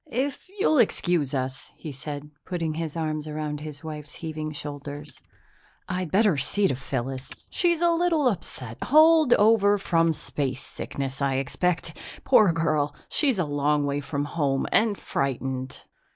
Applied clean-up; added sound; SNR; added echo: neural mask model Resemble Enhance denoiser.